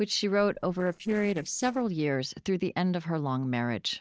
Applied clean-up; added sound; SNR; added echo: neural separator model SepFormer DNS4.